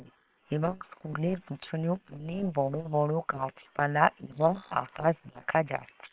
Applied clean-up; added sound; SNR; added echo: neural separator model SepFormer WHAM!.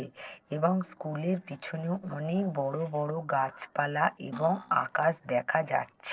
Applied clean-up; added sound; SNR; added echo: neural separator model SepFormer DNS4.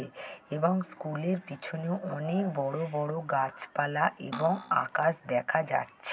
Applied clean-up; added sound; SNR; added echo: none; Cutlery, silverware; 11 dB; none.